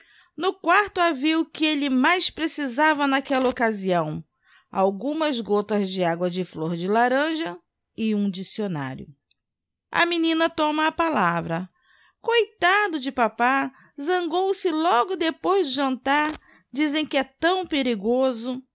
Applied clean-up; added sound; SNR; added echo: neural mask model Resemble Enhance denoiser.